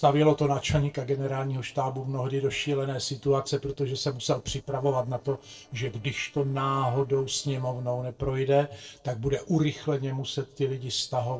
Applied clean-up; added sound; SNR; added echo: neural separator model SepFormer DNS4.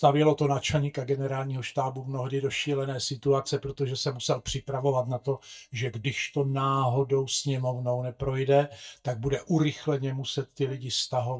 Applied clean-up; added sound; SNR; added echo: neural mask model DeepFilterNet 3.